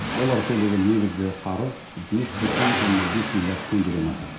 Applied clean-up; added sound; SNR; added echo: none; Accelerating, revving, vroom; 5 dB; reverberation time 0.7 s.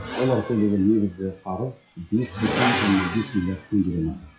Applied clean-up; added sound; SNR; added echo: classical method WPE with log-MMSE.